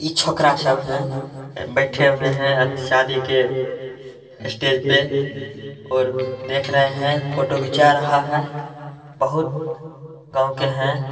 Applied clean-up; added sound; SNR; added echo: neural separator model SepFormer DNS4.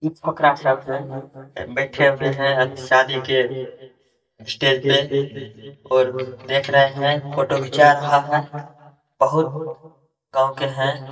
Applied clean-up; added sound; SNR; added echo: neural mask model DeepFilterNet 3.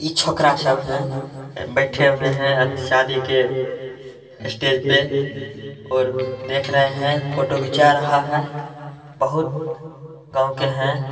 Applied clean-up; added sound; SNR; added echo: none; Electric guitar; 18 dB; reverberation time 2.6 s.